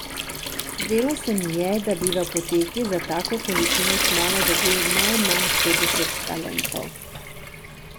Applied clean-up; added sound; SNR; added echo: none; Trickle, dribble / Sink (filling or washing) / Water tap, faucet; -2 dB; none.